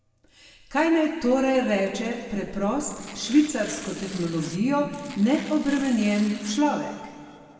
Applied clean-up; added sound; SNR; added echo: none; Tearing; 17 dB; reverberation time 2.0 s.